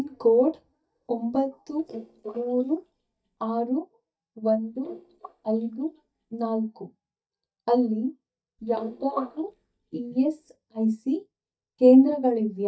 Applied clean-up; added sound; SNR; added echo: neural mask model DeepFilterNet 3.